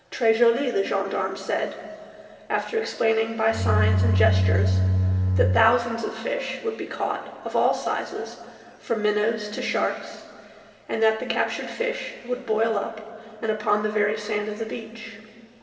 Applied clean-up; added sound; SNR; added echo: none; Bowed string instrument; -4 dB; reverberation time 2.4 s.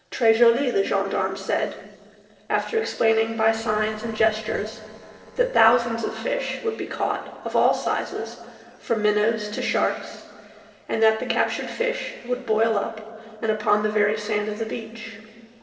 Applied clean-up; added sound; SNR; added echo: neural separator model SepFormer DNS4.